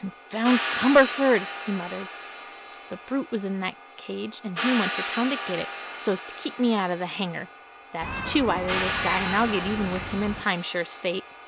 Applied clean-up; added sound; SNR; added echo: none; Hi-hat + Human group actions; 6 dB; none.